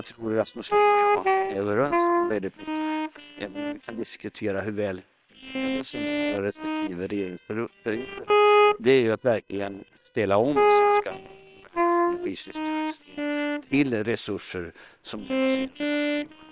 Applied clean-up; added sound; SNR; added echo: neural separator model SepFormer WHAM!.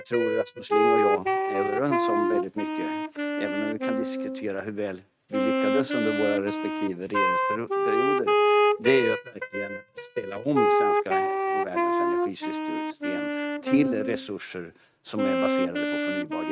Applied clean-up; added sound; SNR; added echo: neural mask model RNNoise.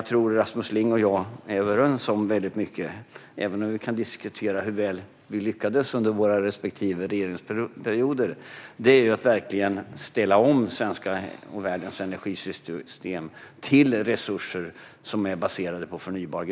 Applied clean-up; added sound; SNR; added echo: none; none; none; none.